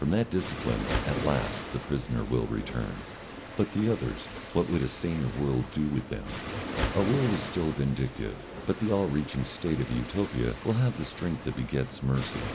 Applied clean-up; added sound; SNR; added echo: none; Waves, surf; 8 dB; none.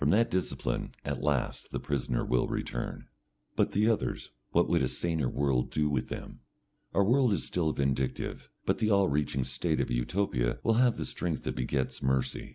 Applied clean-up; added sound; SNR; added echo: none; none; none; none.